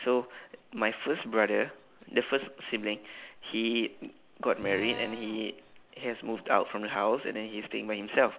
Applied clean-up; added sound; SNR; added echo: none; Drill; 15 dB; none.